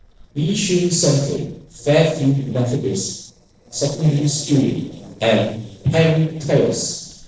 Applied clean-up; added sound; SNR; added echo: neural separator model SepFormer DNS4.